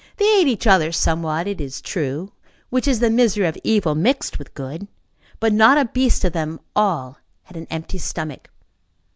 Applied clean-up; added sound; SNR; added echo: none; none; none; none.